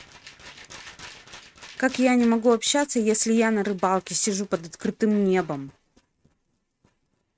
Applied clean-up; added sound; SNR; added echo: neural mask model RNNoise.